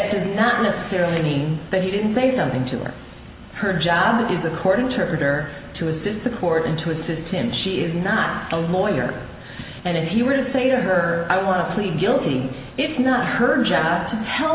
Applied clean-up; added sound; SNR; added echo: none; none; none; none.